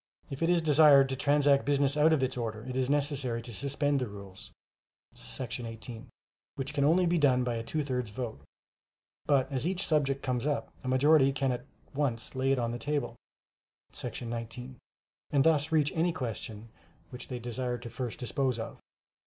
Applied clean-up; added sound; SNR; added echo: none; none; none; none.